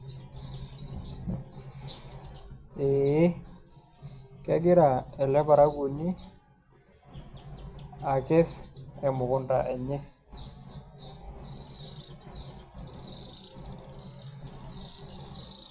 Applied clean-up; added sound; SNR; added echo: none; none; none; reverberation time 0.3 s.